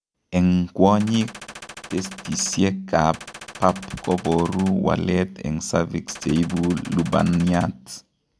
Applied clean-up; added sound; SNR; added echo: none; Gunshot, gunfire; 16 dB; none.